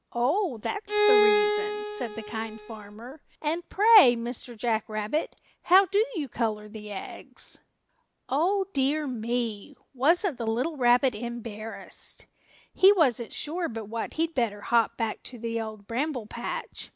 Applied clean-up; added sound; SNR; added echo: none; Bowed string instrument; -1 dB; none.